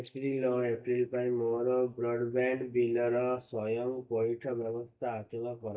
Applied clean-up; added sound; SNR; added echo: neural mask model DeepFilterNet 3.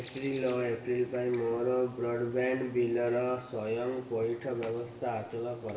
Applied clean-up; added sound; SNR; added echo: none; Bird; 19 dB; reverberation time 1.0 s.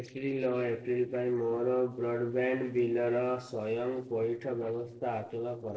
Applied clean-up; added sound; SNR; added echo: neural separator model SepFormer DNS4.